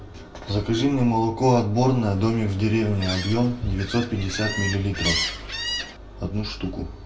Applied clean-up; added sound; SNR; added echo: none; Gull, seagull; 8 dB; reverberation time 0.2 s.